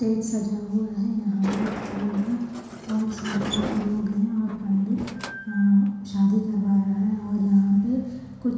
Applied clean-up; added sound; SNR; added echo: none; Sliding door; 14 dB; reverberation time 1.1 s.